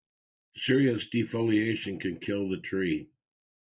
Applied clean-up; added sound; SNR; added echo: neural mask model Resemble Enhance denoiser.